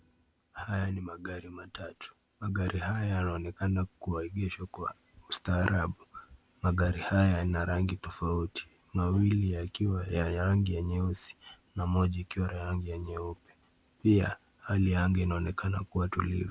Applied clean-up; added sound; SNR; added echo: none; none; none; none.